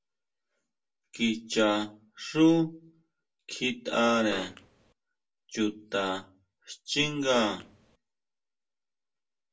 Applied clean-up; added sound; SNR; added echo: none; Fart; 15 dB; reverberation time 0.1 s.